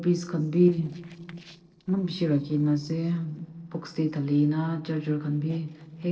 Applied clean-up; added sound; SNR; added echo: neural separator model SepFormer DNS4.